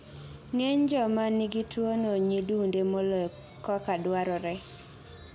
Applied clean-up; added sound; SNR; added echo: none; none; none; none.